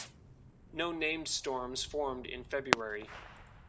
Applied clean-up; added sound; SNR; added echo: none; Fireworks; 3 dB; none.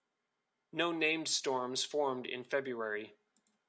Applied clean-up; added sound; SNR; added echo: none; none; none; none.